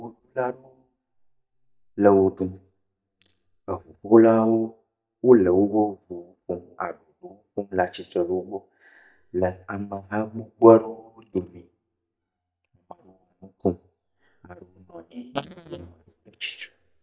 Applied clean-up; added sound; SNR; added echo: neural mask model DeepFilterNet 3.